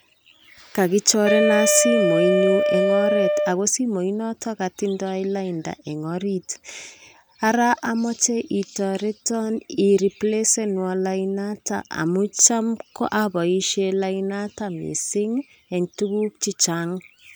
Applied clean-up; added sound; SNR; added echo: none; Wind instrument, woodwind instrument; -2 dB; none.